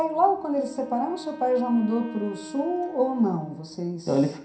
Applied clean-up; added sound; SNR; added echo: none; Wind instrument, woodwind instrument; 17 dB; reverberation time 0.5 s.